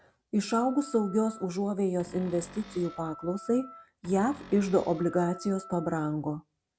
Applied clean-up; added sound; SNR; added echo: none; Wind instrument, woodwind instrument + Cupboard open or close; 19 dB; none.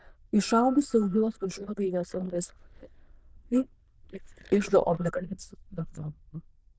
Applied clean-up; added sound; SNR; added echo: neural diffusion model UNIVERSE++.